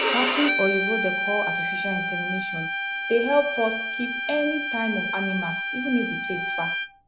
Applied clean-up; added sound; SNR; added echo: none; Bowed string instrument; 0 dB; none.